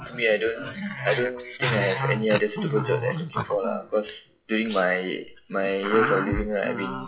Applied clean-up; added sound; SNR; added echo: classical method WPE with log-MMSE.